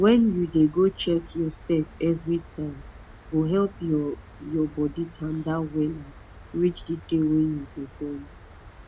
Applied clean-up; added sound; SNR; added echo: none; Cricket; 18 dB; none.